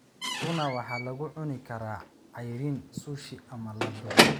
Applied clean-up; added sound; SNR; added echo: none; Squeak / Slam / Wood; -5 dB; none.